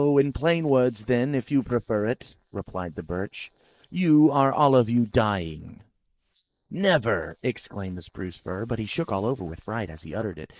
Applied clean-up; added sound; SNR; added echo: neural mask model Resemble Enhance denoiser.